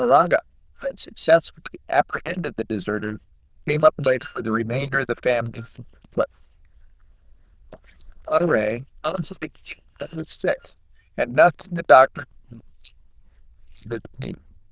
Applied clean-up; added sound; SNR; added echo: neural diffusion model UNIVERSE++.